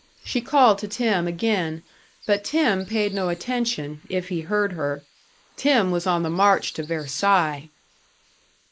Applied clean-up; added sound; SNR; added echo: neural mask model Resemble Enhance denoiser.